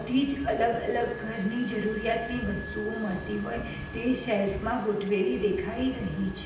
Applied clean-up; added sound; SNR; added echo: none; Wind instrument, woodwind instrument; 16 dB; reverberation time 0.8 s.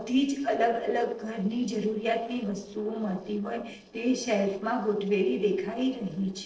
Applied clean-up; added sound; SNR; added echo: neural separator model SepFormer DNS4.